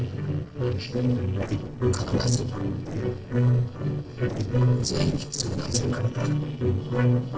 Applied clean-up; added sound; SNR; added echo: neural separator model SepFormer DNS4.